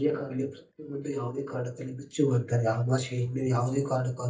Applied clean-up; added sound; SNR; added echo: neural mask model DeepFilterNet 3.